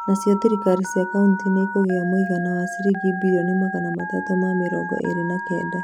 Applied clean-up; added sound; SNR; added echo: none; Telephone; 9 dB; none.